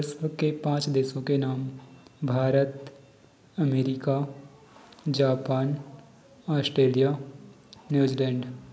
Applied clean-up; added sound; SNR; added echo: none; none; none; none.